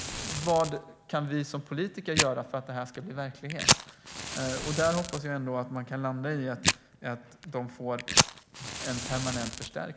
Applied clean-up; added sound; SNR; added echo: none; Fire; 0 dB; none.